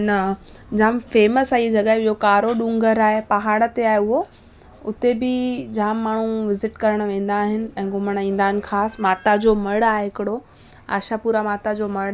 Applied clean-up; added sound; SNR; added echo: none; none; none; none.